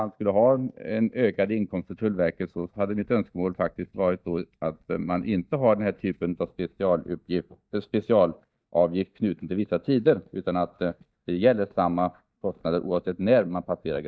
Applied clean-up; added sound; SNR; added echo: neural mask model DeepFilterNet 3.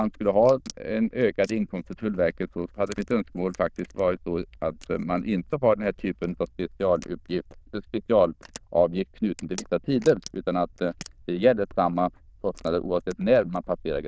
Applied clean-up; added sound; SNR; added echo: neural diffusion model UNIVERSE++.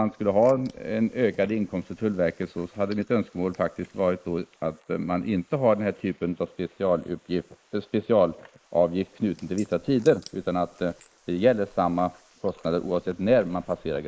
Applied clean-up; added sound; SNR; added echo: neural mask model Resemble Enhance denoiser.